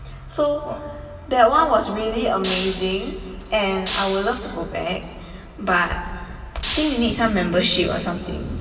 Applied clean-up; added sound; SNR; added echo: none; Shatter; 6 dB; reverberation time 2.3 s.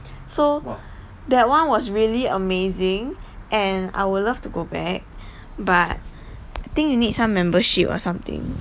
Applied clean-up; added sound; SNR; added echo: none; none; none; none.